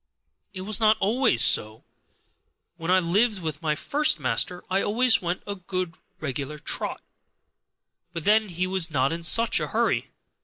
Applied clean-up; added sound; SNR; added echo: neural mask model Resemble Enhance denoiser.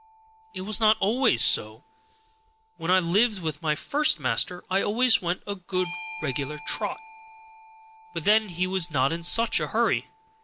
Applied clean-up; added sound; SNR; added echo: none; Bell / Doorbell; 20 dB; none.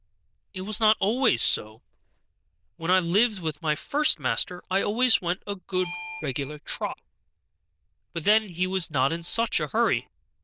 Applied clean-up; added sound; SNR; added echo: neural diffusion model UNIVERSE++.